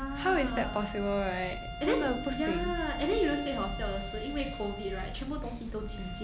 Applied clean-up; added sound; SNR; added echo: none; Bowed string instrument; 11 dB; none.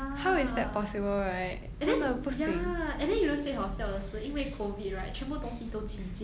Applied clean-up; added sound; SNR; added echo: none; none; none; none.